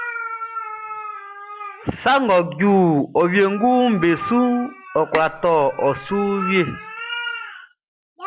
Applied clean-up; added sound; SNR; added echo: none; Bowed string instrument; 15 dB; none.